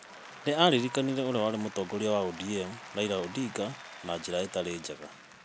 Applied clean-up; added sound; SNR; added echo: none; Applause; 16 dB; none.